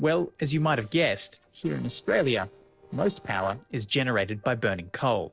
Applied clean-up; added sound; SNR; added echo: neural separator model SepFormer DNS4.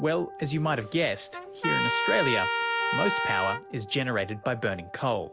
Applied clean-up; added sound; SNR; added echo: none; Trumpet; 1 dB; none.